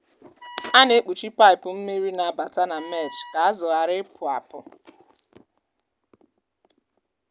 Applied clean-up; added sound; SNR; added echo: none; Wind instrument, woodwind instrument; 19 dB; none.